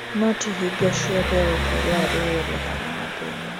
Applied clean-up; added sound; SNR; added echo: none; Piano + Engine; 0 dB; none.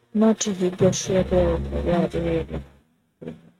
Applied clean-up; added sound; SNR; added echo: neural mask model RNNoise.